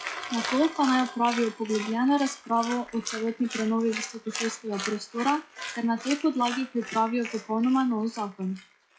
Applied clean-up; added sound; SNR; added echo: classical method log-MMSE.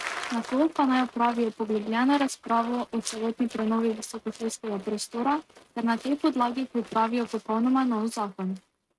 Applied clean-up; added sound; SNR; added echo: neural mask model RNNoise.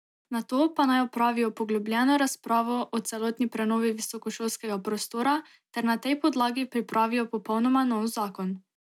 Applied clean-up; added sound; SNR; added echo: none; none; none; none.